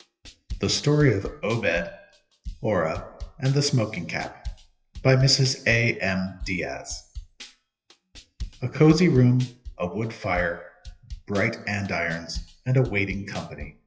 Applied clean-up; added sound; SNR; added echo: classical method WPE with log-MMSE.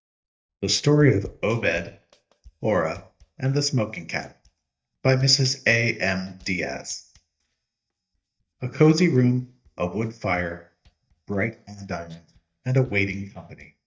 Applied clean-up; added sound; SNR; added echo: neural mask model DeepFilterNet 3.